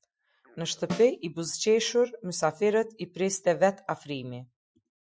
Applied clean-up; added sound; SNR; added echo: classical method Wiener filter.